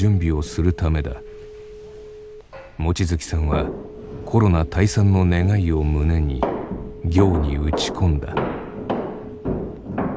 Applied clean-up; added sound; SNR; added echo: none; Telephone; 19 dB; none.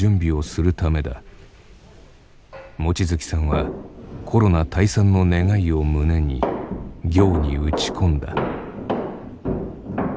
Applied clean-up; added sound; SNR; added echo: none; none; none; none.